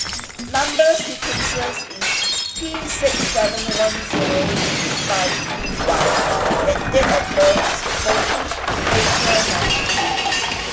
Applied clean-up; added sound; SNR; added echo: none; Shatter; -3 dB; none.